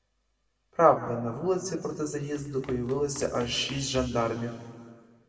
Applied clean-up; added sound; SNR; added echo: none; Run; 16 dB; reverberation time 1.9 s.